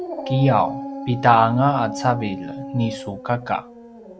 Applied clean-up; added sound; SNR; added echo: none; Dog; 10 dB; none.